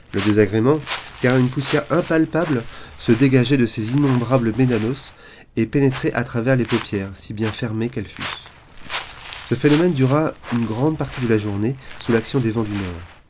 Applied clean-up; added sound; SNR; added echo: none; Walk, footsteps; 14 dB; none.